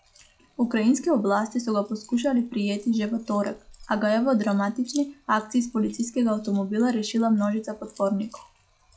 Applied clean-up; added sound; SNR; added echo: classical method log-MMSE.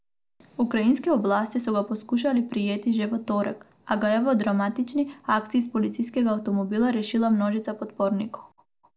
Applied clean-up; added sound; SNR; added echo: none; none; none; none.